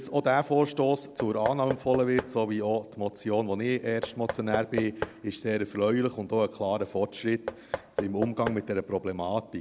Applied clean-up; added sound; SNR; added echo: none; Knock / Wood; 10 dB; none.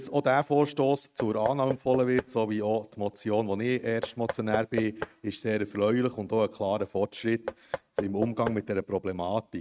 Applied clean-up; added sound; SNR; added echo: neural mask model RNNoise.